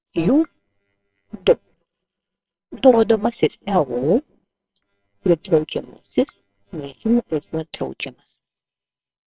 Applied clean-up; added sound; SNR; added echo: neural separator model SepFormer WHAMR!.